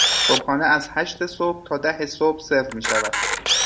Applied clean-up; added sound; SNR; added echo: none; Camera; 2 dB; reverberation time 0.7 s.